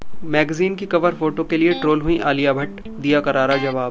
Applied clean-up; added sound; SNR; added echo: none; Electric guitar; 17 dB; none.